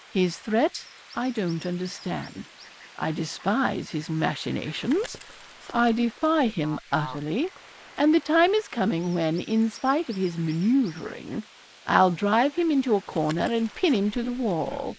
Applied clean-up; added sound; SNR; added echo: neural mask model Resemble Enhance denoiser.